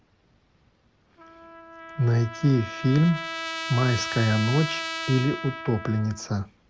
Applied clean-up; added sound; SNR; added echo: none; Trumpet; 10 dB; none.